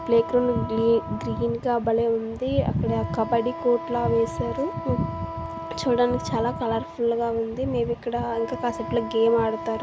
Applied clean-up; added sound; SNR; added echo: none; Wind instrument, woodwind instrument; 12 dB; none.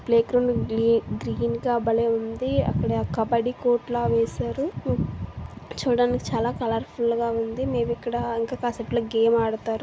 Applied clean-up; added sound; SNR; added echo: none; none; none; none.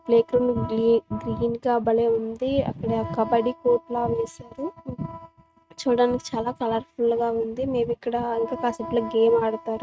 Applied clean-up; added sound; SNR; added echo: neural mask model RNNoise.